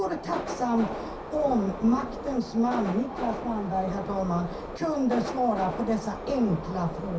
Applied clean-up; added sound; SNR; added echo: none; Subway, metro, underground; 8 dB; reverberation time 0.3 s.